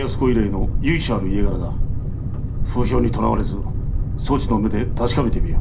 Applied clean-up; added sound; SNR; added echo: none; Boat, Water vehicle; -2 dB; reverberation time 0.3 s.